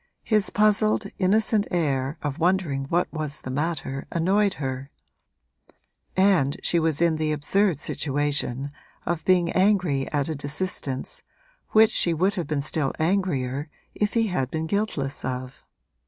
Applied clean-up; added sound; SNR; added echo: none; none; none; none.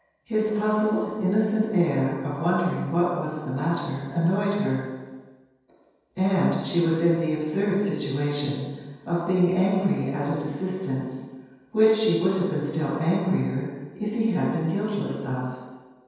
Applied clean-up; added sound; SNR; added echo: none; none; none; reverberation time 1.2 s.